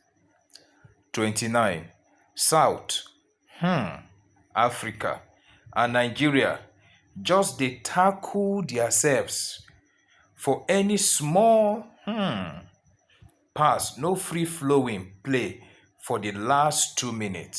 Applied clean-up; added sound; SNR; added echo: none; none; none; none.